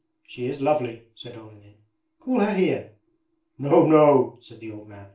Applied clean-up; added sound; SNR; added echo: none; none; none; reverberation time 0.3 s.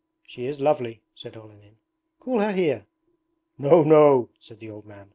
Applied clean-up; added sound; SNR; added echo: none; none; none; none.